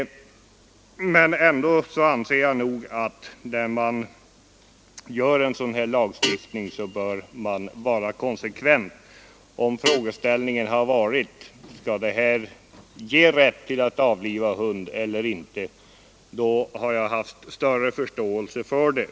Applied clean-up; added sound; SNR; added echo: none; Guitar; 11 dB; none.